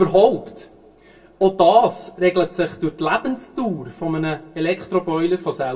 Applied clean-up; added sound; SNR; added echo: none; none; none; reverberation time 0.2 s.